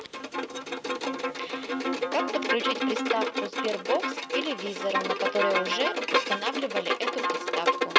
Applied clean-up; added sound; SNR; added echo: none; Bowed string instrument; -4 dB; none.